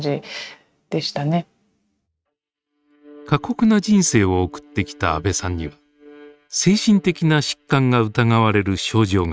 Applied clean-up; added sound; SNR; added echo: neural mask model RNNoise.